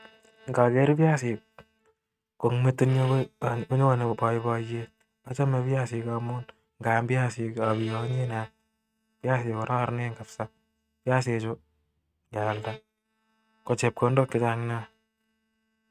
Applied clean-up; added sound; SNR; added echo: neural mask model RNNoise.